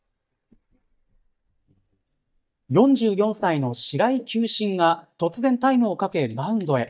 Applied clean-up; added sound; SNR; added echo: neural mask model DeepFilterNet 3.